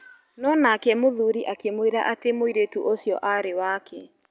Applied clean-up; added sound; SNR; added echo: none; none; none; none.